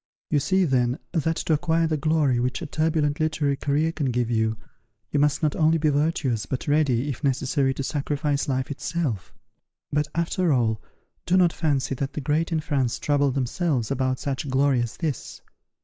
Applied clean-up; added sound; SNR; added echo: neural mask model Resemble Enhance denoiser.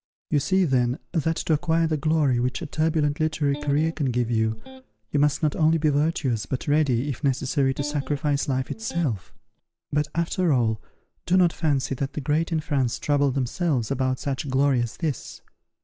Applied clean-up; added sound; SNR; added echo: none; Electric guitar; 18 dB; none.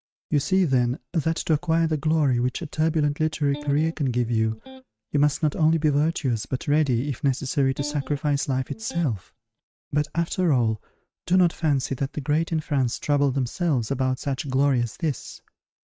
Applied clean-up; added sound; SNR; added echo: neural mask model RNNoise.